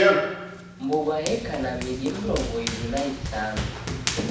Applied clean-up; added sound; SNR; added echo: none; Run; -1 dB; reverberation time 0.6 s.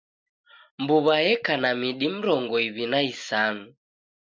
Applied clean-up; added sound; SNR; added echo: none; none; none; none.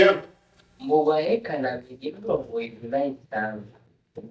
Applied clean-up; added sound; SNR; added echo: neural mask model DeepFilterNet 3.